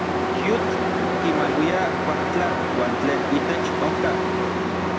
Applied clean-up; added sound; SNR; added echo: none; Truck; -5 dB; none.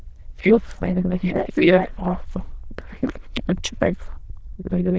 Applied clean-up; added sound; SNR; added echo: neural diffusion model UNIVERSE++.